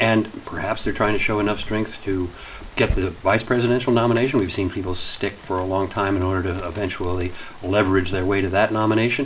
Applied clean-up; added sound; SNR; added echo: none; Rain; 15 dB; reverberation time 0.4 s.